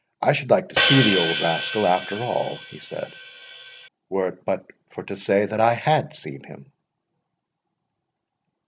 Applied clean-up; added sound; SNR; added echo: none; Hi-hat; -2 dB; none.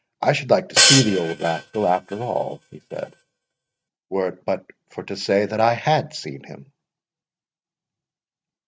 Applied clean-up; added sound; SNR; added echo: neural mask model RNNoise.